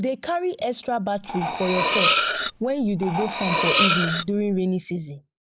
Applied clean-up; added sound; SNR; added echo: none; Cutlery, silverware; -1 dB; none.